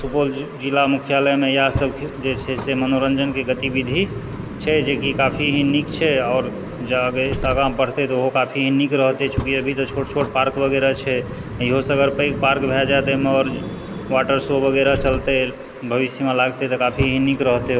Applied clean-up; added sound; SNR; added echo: none; Car; 11 dB; none.